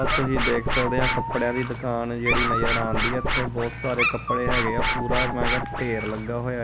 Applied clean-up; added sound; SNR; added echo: none; Scratching (performance technique) + Dog; -1 dB; none.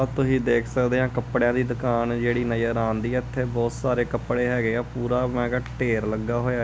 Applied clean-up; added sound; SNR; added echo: none; none; none; none.